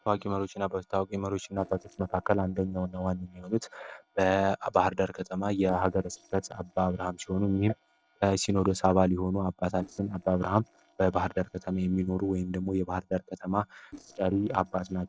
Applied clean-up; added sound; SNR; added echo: neural separator model SepFormer DNS4.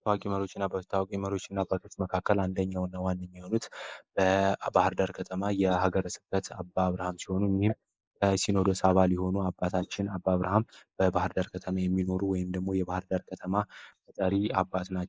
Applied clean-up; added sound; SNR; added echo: neural mask model Resemble Enhance denoiser.